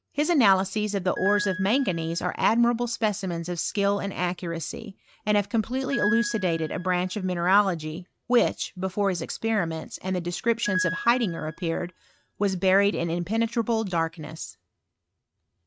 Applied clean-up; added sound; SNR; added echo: neural mask model RNNoise.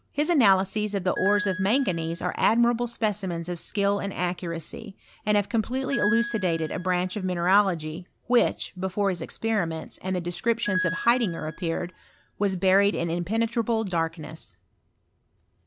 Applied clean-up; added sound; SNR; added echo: none; Piano; 9 dB; none.